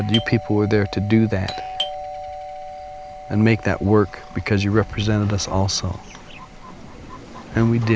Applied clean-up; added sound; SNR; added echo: none; Doorbell; 13 dB; none.